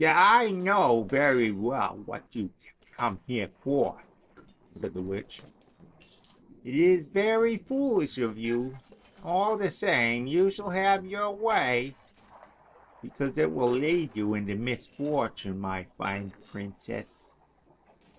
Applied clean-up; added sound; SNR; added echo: neural separator model SepFormer DNS4.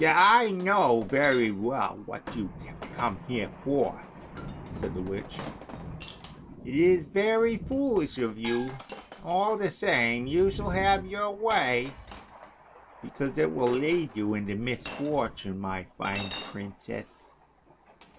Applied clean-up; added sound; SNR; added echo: none; Chink, clink + Thunder; 14 dB; none.